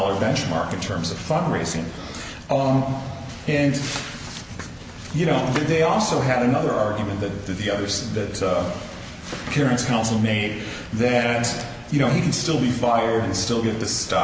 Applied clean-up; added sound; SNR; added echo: none; none; none; none.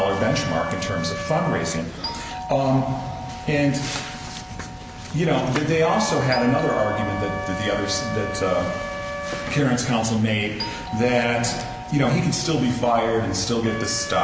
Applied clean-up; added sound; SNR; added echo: none; Doorbell + Wind instrument, woodwind instrument; 10 dB; none.